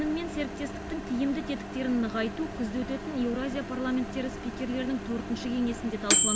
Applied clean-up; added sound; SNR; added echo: none; Microwave oven; 1 dB; none.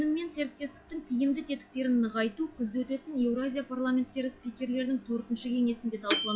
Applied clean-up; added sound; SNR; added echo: classical method log-MMSE.